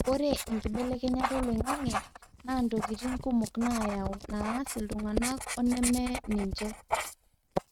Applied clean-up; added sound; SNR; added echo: neural mask model RNNoise.